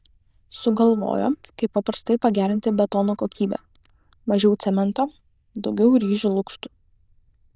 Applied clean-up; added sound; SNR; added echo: neural diffusion model UNIVERSE++.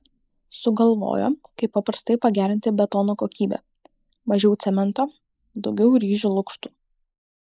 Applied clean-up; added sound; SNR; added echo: neural mask model Resemble Enhance denoiser.